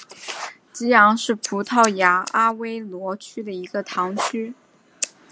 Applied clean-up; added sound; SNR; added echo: none; Scissors; 17 dB; none.